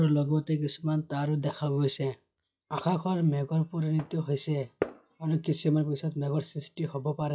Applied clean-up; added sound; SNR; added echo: classical method log-MMSE.